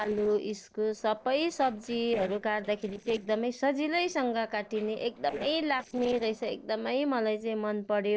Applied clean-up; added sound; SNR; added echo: neural separator model SepFormer DNS4.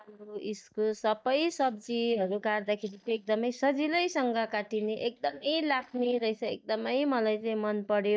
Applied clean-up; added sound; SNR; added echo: neural mask model DeepFilterNet 3.